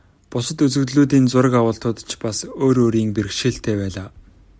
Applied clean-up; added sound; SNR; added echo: none; none; none; none.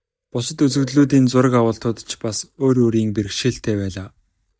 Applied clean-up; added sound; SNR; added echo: neural mask model DeepFilterNet 3.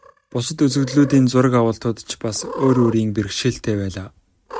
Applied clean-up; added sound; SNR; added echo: neural mask model RNNoise.